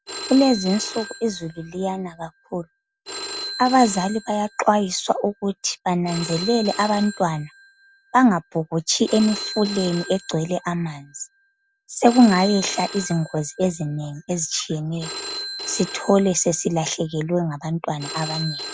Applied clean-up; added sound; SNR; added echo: none; Telephone; 13 dB; none.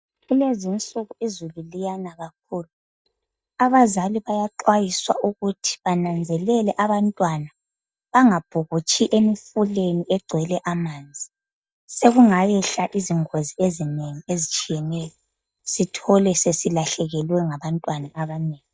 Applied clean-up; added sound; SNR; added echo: neural mask model DeepFilterNet 3.